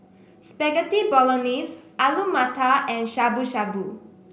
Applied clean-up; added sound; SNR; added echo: none; none; none; none.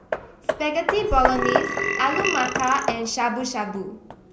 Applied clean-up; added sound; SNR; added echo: none; Hammer + Burping, eructation; 2 dB; none.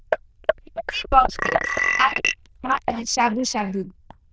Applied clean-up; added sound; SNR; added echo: neural diffusion model UNIVERSE++.